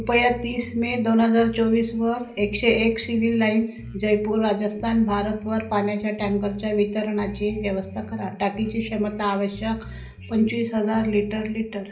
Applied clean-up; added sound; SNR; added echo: none; Bass guitar; 17 dB; reverberation time 0.5 s.